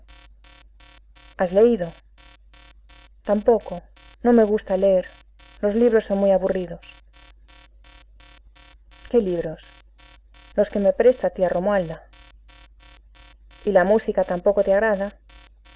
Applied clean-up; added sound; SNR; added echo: none; Alarm; 19 dB; none.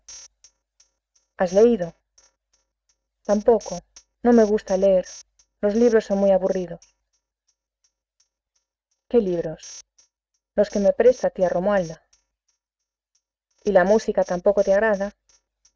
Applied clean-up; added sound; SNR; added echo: neural mask model RNNoise.